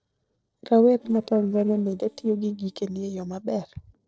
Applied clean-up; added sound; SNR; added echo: neural separator model SepFormer DNS4.